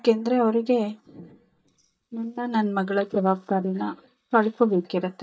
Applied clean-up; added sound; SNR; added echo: neural mask model DeepFilterNet 3.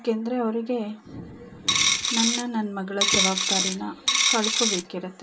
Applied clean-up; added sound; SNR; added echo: none; Coin (dropping); -5 dB; reverberation time 0.2 s.